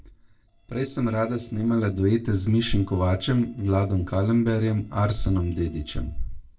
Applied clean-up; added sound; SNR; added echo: neural separator model SepFormer DNS4.